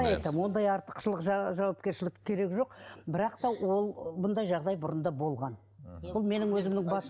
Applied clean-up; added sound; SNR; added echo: none; none; none; none.